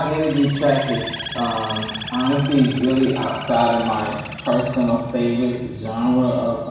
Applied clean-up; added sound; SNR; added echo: none; Bird; 13 dB; reverberation time 1.1 s.